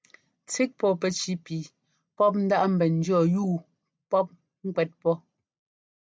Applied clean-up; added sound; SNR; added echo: none; none; none; none.